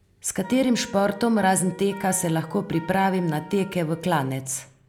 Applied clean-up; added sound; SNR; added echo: none; Wind instrument, woodwind instrument; 19 dB; none.